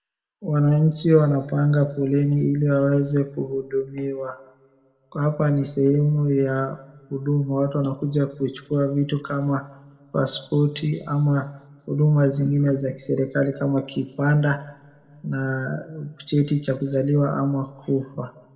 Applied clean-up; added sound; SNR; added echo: none; none; none; reverberation time 1.1 s.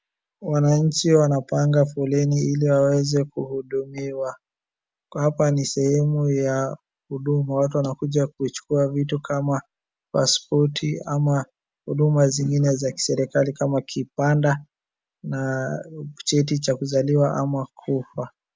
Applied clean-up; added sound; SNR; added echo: none; none; none; none.